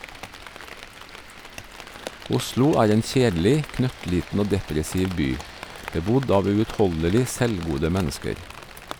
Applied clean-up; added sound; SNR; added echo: none; Rain; 15 dB; none.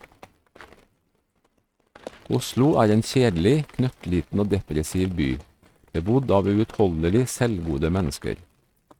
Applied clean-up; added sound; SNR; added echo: neural mask model RNNoise.